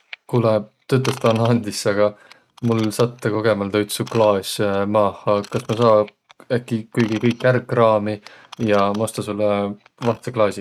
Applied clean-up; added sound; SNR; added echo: neural mask model RNNoise.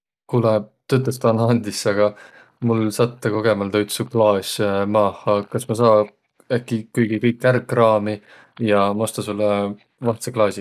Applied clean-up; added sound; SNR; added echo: neural mask model DeepFilterNet 3.